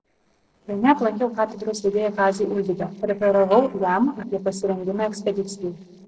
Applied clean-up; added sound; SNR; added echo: neural separator model SepFormer DNS4.